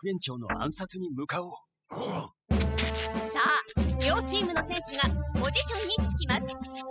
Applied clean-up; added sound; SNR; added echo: classical method spectral subtraction.